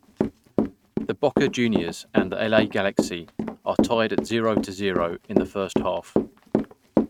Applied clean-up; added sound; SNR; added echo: neural mask model RNNoise.